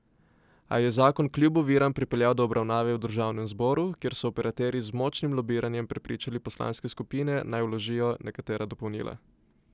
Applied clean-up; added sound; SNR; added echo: none; none; none; none.